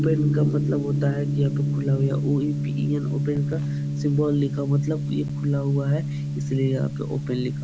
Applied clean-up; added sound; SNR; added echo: none; Gong; -1 dB; none.